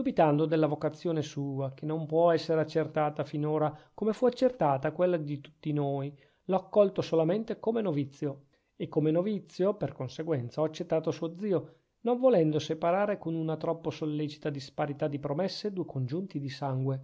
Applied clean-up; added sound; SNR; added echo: none; none; none; none.